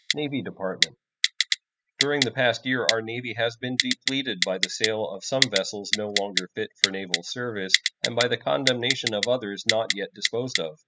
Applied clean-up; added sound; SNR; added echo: classical method spectral subtraction.